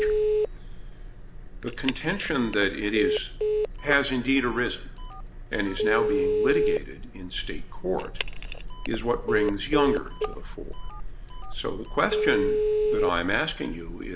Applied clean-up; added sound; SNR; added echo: none; Telephone; 1 dB; none.